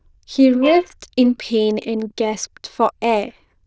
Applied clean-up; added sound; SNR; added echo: neural diffusion model UNIVERSE++.